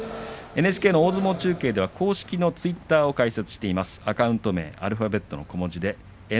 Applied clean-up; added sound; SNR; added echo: none; none; none; none.